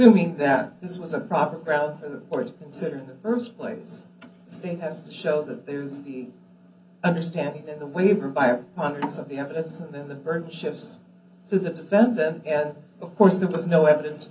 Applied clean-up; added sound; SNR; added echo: none; none; none; reverberation time 0.4 s.